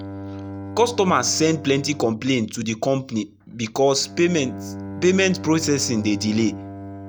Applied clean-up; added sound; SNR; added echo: none; Bowed string instrument; 13 dB; none.